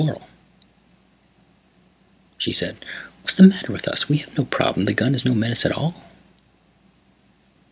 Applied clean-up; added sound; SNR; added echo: none; none; none; none.